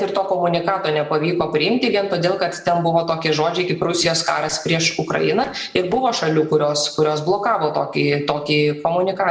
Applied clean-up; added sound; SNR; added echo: neural separator model SepFormer DNS4.